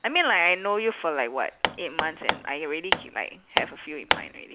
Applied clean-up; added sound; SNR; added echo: none; Hammer; 2 dB; none.